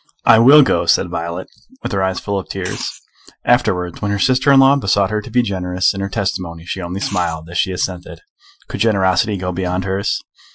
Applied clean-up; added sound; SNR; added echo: classical method Wiener filter.